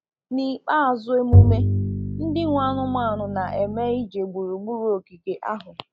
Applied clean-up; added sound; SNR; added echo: none; Bowed string instrument; -5 dB; none.